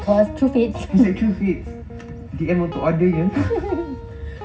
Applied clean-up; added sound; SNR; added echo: none; Guitar; 17 dB; reverberation time 0.4 s.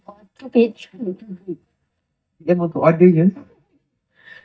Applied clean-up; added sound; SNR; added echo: neural mask model DeepFilterNet 3.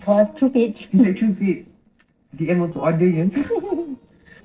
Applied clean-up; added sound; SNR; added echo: neural separator model SepFormer DNS4.